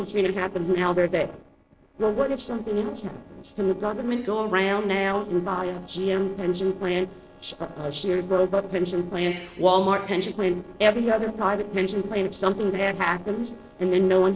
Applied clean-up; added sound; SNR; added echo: neural separator model SepFormer DNS4.